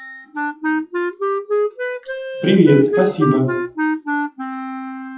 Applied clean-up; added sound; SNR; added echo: classical method WPE with log-MMSE.